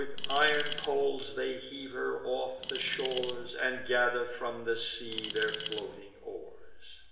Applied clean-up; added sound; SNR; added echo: none; Alarm; -1 dB; reverberation time 0.8 s.